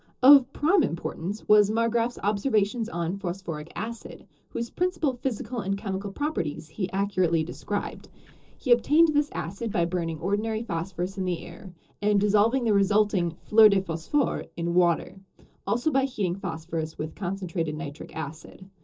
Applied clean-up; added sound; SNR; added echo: neural separator model SepFormer DNS4.